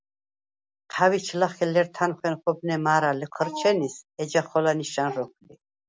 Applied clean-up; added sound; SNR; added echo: none; none; none; none.